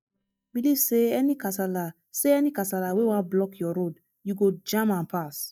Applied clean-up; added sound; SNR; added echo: neural mask model DeepFilterNet 3.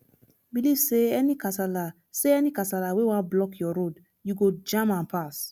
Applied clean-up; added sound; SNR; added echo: none; none; none; none.